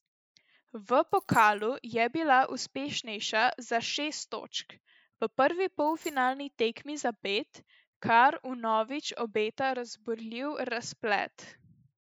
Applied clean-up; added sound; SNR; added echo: neural mask model Resemble Enhance denoiser.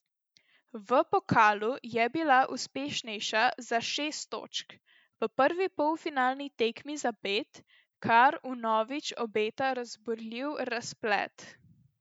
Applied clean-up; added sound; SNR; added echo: none; none; none; none.